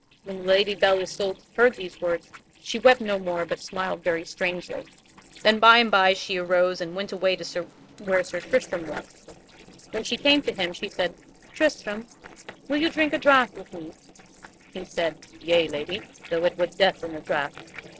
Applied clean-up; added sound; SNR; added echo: neural separator model SepFormer DNS4.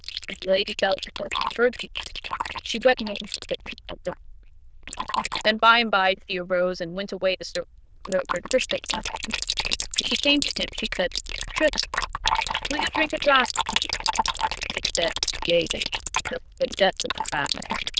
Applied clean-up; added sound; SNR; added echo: neural diffusion model UNIVERSE++.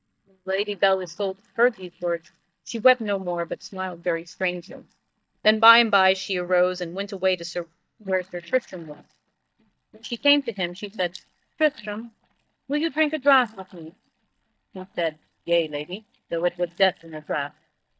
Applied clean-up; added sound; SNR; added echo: neural mask model DeepFilterNet 3.